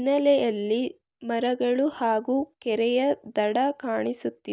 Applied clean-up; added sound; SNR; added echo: none; none; none; none.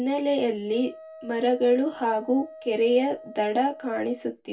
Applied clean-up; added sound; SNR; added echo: none; Wind instrument, woodwind instrument; 20 dB; reverberation time 0.2 s.